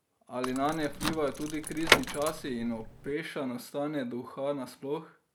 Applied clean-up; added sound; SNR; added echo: none; Door / Car; -1 dB; none.